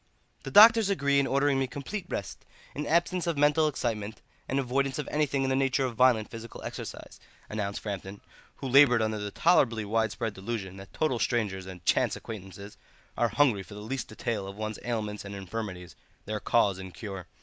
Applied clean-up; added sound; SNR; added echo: none; none; none; none.